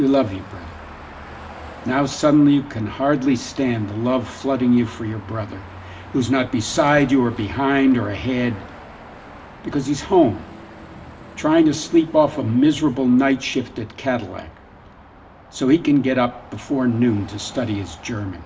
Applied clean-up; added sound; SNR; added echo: none; Car passing by / Traffic noise, roadway noise / Engine; 19 dB; reverberation time 0.6 s.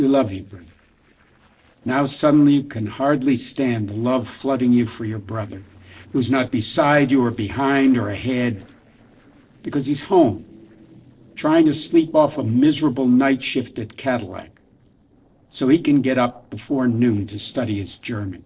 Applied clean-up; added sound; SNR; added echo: neural separator model SepFormer DNS4.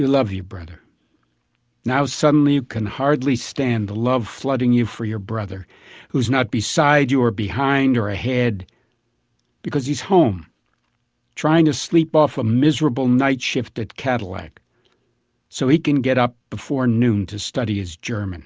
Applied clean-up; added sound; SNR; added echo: none; none; none; none.